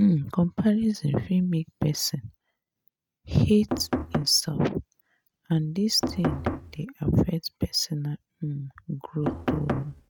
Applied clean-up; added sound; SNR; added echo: neural mask model RNNoise.